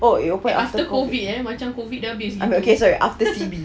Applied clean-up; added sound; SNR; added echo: none; none; none; none.